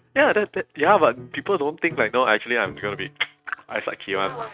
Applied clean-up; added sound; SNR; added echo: neural mask model RNNoise.